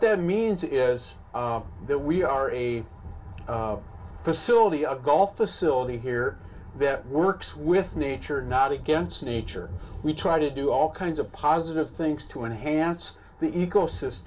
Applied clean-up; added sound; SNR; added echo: none; none; none; reverberation time 0.2 s.